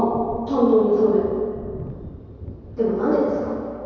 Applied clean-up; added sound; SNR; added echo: none; Thunder; 17 dB; reverberation time 2.2 s.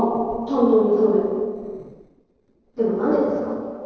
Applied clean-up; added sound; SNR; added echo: neural separator model SepFormer DNS4.